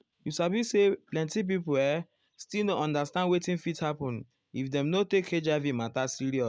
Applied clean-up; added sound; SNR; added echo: none; none; none; none.